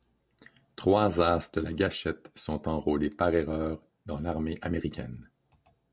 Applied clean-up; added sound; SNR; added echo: none; none; none; none.